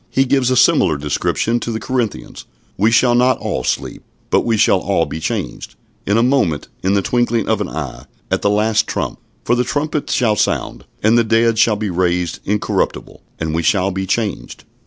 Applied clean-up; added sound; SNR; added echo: none; none; none; none.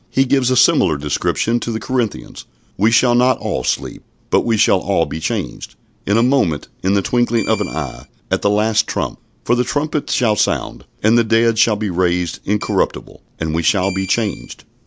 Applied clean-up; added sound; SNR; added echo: none; Keyboard (musical); 18 dB; none.